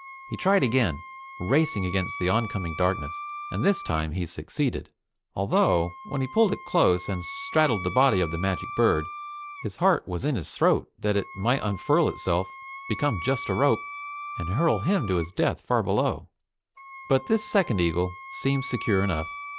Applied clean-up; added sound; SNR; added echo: none; Wind instrument, woodwind instrument; 13 dB; none.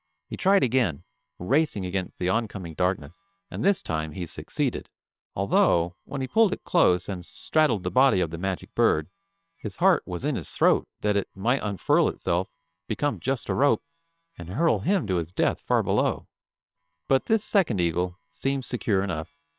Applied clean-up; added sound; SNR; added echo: neural separator model SepFormer WHAM!.